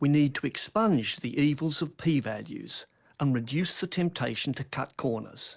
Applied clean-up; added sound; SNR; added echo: none; none; none; none.